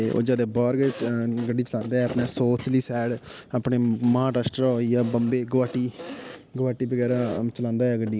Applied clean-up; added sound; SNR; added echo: none; none; none; none.